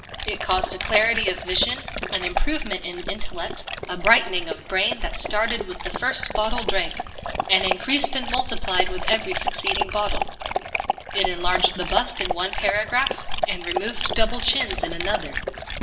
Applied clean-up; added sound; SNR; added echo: none; Dog; 5 dB; reverberation time 0.7 s.